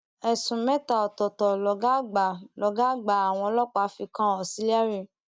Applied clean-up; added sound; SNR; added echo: none; none; none; none.